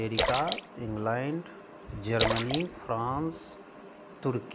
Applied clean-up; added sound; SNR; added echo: none; Splash, splatter; 1 dB; none.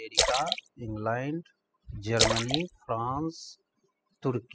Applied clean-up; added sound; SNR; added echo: classical method spectral subtraction.